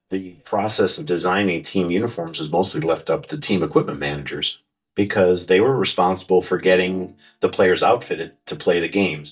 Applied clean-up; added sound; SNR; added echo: neural mask model DeepFilterNet 3.